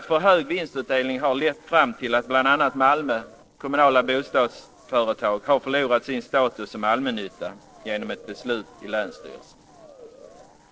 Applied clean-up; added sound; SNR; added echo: neural separator model SepFormer DNS4.